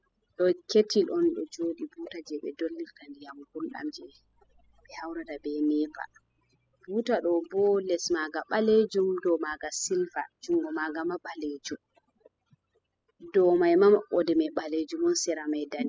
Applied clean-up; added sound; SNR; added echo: classical method spectral subtraction.